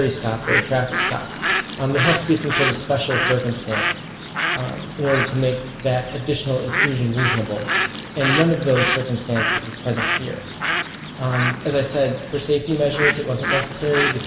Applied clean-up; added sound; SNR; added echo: none; Bird; 2 dB; reverberation time 2.3 s.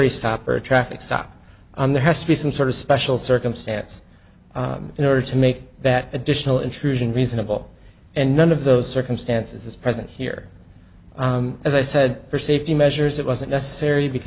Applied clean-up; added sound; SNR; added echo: none; none; none; none.